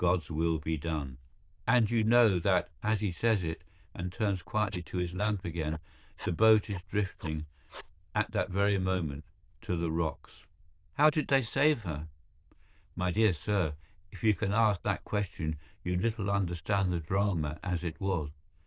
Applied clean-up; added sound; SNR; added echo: neural diffusion model UNIVERSE++.